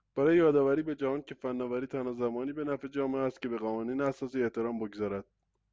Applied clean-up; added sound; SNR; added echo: none; none; none; none.